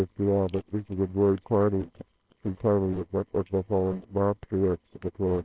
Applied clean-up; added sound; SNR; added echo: neural separator model SepFormer WHAMR!.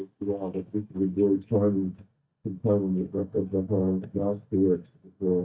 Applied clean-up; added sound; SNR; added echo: neural mask model DeepFilterNet 3.